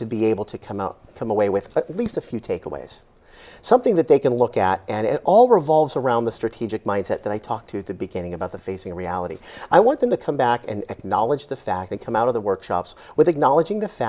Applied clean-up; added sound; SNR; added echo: none; none; none; none.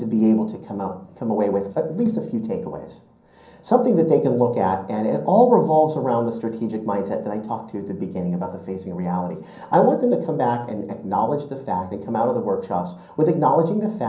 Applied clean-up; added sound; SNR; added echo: none; none; none; reverberation time 0.6 s.